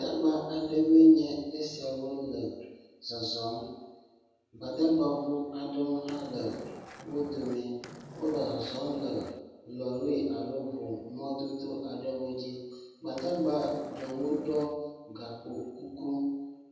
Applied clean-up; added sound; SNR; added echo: none; Skateboard; 15 dB; reverberation time 1.1 s.